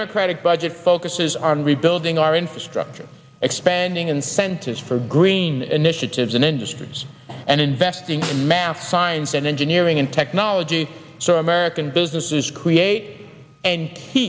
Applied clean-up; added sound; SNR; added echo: none; Snare drum; 14 dB; none.